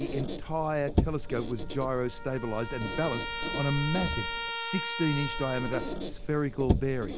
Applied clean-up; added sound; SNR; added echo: none; Squeak + Trumpet; 1 dB; none.